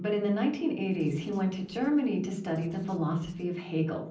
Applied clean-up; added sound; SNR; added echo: neural separator model SepFormer DNS4.